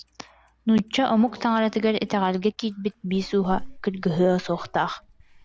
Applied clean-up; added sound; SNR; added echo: none; Clock; 17 dB; none.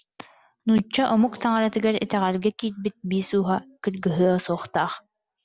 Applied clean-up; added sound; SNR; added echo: none; none; none; none.